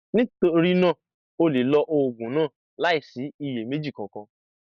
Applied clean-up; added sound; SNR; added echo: none; none; none; none.